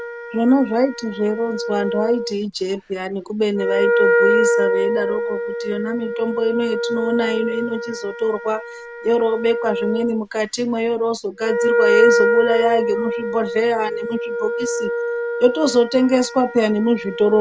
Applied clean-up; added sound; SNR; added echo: none; Wind instrument, woodwind instrument; 1 dB; none.